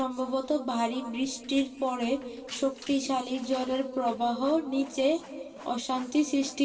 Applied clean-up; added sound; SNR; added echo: neural separator model SepFormer DNS4.